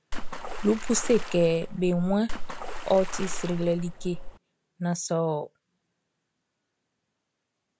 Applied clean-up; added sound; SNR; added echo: none; Water / Splash, splatter; 2 dB; none.